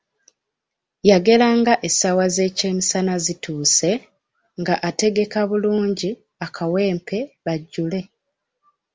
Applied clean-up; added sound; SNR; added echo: none; none; none; none.